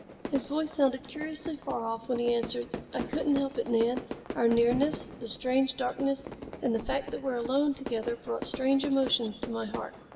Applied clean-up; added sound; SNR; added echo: none; Fire / Fireworks; 11 dB; reverberation time 2.7 s.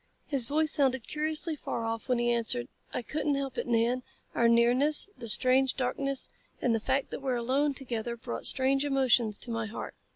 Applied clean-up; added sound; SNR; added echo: none; none; none; none.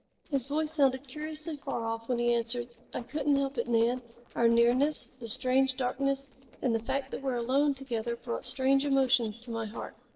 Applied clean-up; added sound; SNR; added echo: neural separator model SepFormer DNS4.